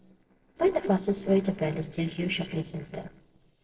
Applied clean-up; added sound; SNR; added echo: neural separator model SepFormer DNS4.